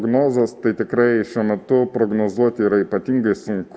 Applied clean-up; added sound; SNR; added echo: none; none; none; none.